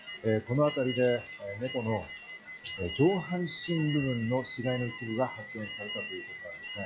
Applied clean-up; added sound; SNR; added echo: classical method log-MMSE.